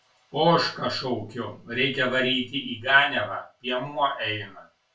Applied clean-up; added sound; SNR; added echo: none; none; none; reverberation time 0.3 s.